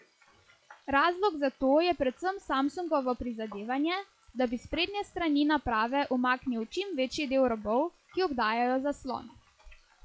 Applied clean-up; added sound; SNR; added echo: classical method log-MMSE.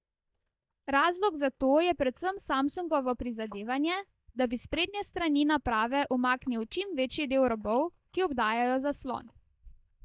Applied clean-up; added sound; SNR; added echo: neural mask model DeepFilterNet 3.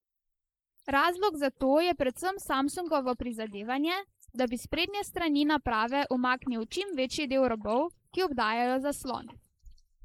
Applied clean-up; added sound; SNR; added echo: neural mask model Resemble Enhance denoiser.